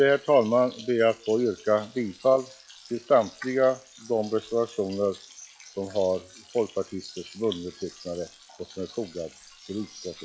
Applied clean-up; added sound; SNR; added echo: classical method log-MMSE.